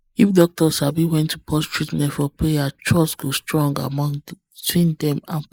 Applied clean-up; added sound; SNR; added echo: neural mask model Resemble Enhance denoiser.